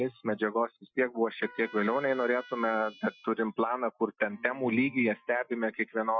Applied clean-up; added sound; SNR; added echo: classical method Wiener filter.